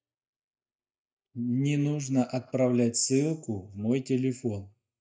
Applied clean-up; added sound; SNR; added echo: neural mask model DeepFilterNet 3.